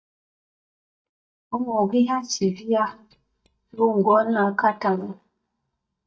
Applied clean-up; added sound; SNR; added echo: neural mask model DeepFilterNet 3.